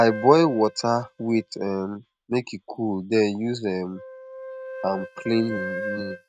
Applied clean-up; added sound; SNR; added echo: neural mask model RNNoise.